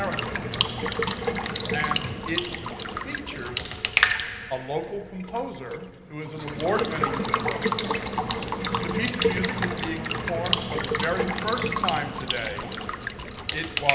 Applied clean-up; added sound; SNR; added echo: none; Water tap, faucet / Water / Liquid; -4 dB; reverberation time 0.8 s.